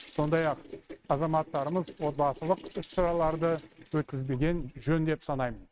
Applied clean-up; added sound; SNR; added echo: neural mask model RNNoise.